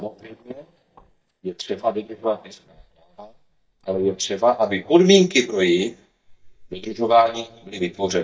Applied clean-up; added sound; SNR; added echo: neural mask model DeepFilterNet 3.